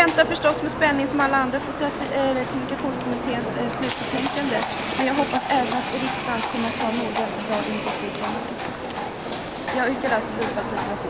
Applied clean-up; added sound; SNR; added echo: none; Livestock, farm animals, working animals; 3 dB; none.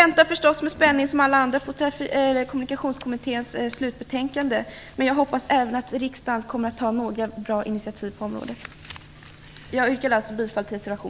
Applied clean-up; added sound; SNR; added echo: none; none; none; none.